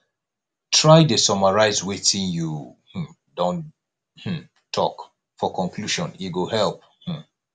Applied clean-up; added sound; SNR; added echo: none; none; none; none.